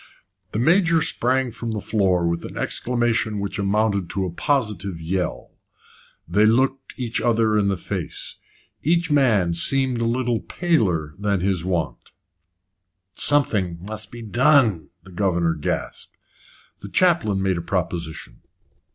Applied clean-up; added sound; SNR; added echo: none; none; none; none.